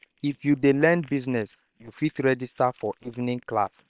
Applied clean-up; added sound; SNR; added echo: neural separator model SepFormer WHAM!.